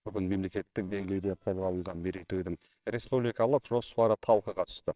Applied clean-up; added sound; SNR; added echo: neural separator model SepFormer WHAMR!.